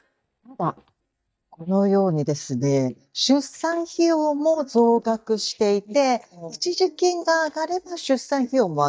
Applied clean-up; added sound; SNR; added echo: neural mask model DeepFilterNet 3.